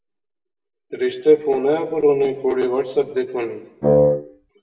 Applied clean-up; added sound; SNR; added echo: none; Wind instrument, woodwind instrument; -4 dB; reverberation time 0.7 s.